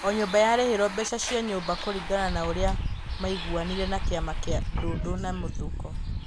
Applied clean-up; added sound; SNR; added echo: none; Bus; 2 dB; none.